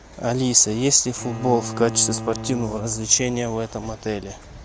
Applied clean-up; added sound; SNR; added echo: none; Bowed string instrument; 12 dB; none.